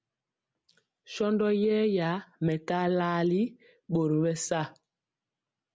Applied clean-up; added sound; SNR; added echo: none; none; none; none.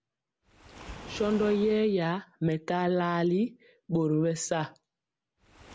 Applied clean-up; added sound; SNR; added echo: none; Waves, surf; 20 dB; none.